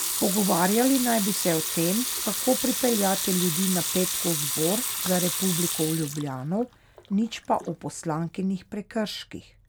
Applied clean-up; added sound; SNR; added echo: none; Sink (filling or washing) / Water tap, faucet / Liquid; 4 dB; none.